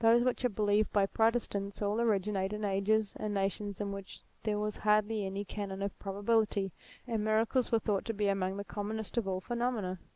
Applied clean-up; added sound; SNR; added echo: none; none; none; none.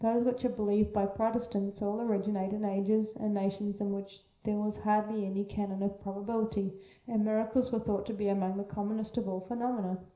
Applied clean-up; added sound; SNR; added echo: none; none; none; reverberation time 0.5 s.